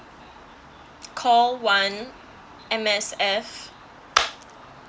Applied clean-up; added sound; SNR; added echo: none; none; none; none.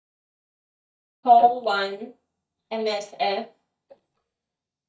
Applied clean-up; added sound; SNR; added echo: neural mask model DeepFilterNet 3.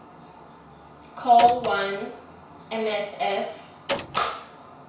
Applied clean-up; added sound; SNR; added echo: none; Door; 4 dB; reverberation time 0.6 s.